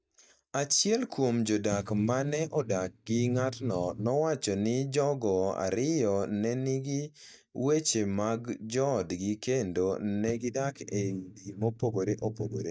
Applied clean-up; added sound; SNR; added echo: neural mask model DeepFilterNet 3.